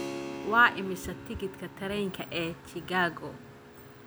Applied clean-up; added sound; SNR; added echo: none; Keyboard (musical); 12 dB; none.